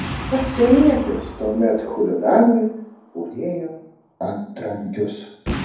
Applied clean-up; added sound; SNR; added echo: none; Boom; 12 dB; reverberation time 0.7 s.